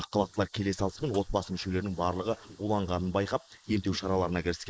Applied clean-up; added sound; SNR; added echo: neural mask model Resemble Enhance denoiser.